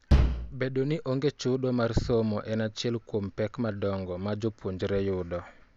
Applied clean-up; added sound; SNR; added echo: none; Bass drum; -4 dB; none.